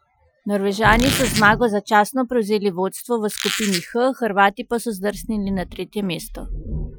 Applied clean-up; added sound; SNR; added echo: classical method Wiener filter.